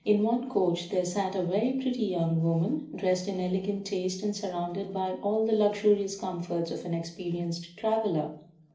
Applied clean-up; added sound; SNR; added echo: none; none; none; reverberation time 0.4 s.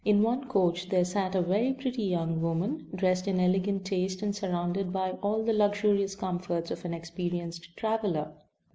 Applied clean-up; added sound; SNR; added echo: none; none; none; none.